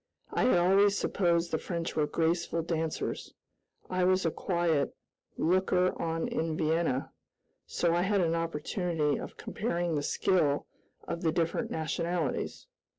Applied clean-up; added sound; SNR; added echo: none; none; none; none.